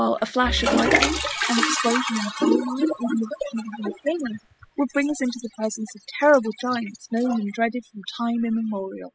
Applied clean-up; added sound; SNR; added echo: classical method spectral subtraction.